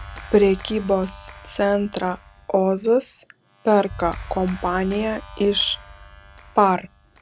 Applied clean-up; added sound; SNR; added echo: none; Clapping; 17 dB; none.